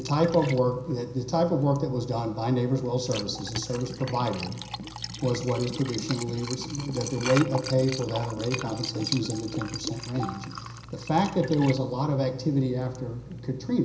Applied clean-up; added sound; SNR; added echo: none; Liquid; 10 dB; reverberation time 0.5 s.